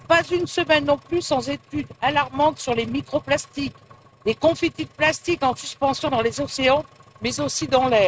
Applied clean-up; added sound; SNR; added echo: neural mask model RNNoise.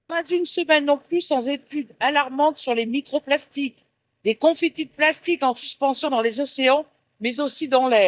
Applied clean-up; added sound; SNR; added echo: neural mask model DeepFilterNet 3.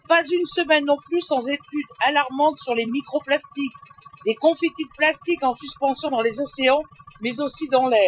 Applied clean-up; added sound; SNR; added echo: classical method Wiener filter.